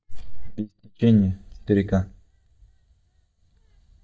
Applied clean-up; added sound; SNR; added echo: neural mask model DeepFilterNet 3.